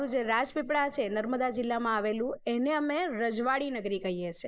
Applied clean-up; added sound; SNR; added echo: neural mask model Resemble Enhance denoiser.